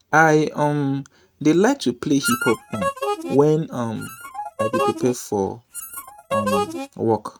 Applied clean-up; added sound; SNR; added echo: neural mask model RNNoise.